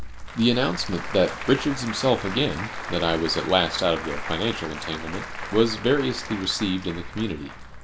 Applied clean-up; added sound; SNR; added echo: none; Applause / Crowd; 8 dB; none.